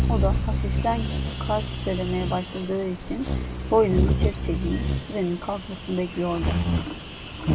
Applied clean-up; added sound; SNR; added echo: none; Bird vocalization, bird call, bird song; -2 dB; none.